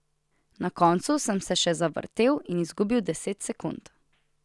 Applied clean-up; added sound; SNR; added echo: none; none; none; none.